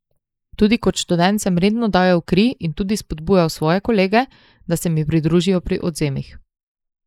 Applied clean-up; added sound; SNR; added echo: neural mask model Resemble Enhance denoiser.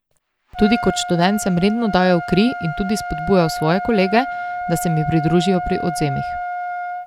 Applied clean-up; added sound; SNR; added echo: none; Trumpet; 7 dB; none.